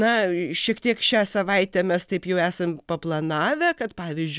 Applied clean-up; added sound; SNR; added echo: none; none; none; none.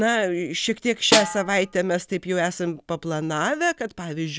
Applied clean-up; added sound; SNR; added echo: none; Snare drum; 2 dB; none.